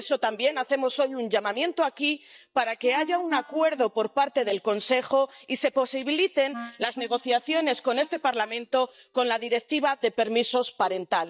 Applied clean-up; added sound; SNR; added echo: neural mask model DeepFilterNet 3.